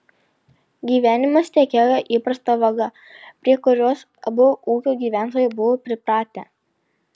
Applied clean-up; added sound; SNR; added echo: none; none; none; none.